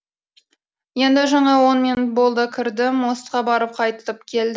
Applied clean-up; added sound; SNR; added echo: none; none; none; none.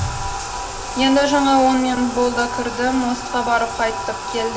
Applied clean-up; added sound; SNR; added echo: none; Bathtub (filling or washing); 7 dB; reverberation time 1.5 s.